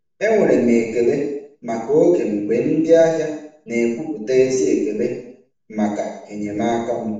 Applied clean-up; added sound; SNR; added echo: none; none; none; reverberation time 0.7 s.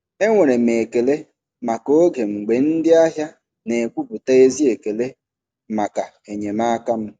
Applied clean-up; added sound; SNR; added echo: none; none; none; none.